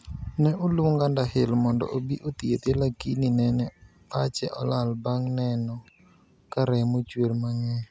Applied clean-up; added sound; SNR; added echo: none; none; none; none.